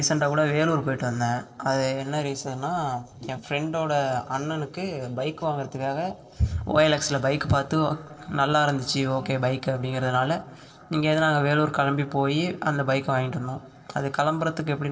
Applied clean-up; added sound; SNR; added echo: neural separator model SepFormer DNS4.